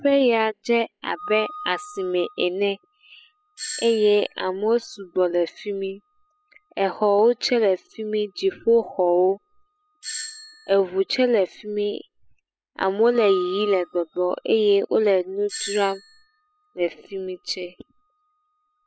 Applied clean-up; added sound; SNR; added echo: classical method spectral subtraction.